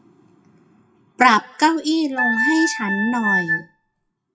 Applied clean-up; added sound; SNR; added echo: classical method WPE with log-MMSE.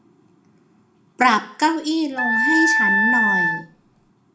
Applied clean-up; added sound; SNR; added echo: none; Wind instrument, woodwind instrument; -3 dB; reverberation time 0.3 s.